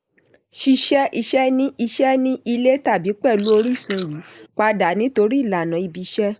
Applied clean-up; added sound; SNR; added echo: neural mask model Resemble Enhance denoiser.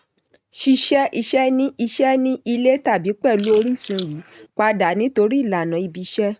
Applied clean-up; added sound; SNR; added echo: neural mask model RNNoise.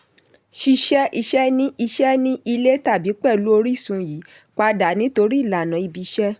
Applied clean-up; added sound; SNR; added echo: none; none; none; none.